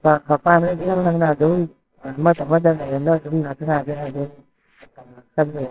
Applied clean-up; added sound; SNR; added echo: neural separator model SepFormer WHAMR!.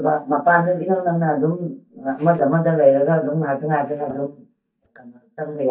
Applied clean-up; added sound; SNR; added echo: neural mask model DeepFilterNet 3.